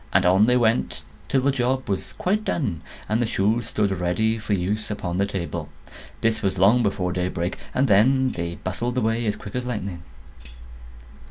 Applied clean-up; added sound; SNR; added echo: none; Tambourine; 16 dB; none.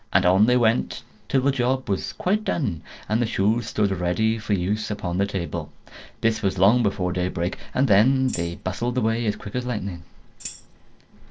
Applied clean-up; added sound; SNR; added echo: neural separator model SepFormer DNS4.